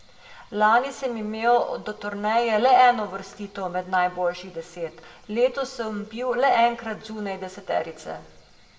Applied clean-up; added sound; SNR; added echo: none; none; none; reverberation time 0.7 s.